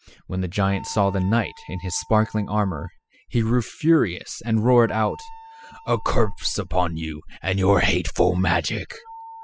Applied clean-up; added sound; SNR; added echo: classical method spectral subtraction.